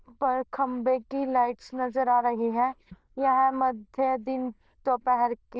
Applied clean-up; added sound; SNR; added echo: neural diffusion model UNIVERSE++.